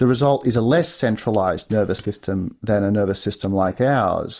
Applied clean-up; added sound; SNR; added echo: neural mask model DeepFilterNet 3.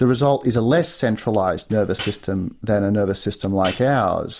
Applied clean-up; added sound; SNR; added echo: none; Hi-hat; 7 dB; none.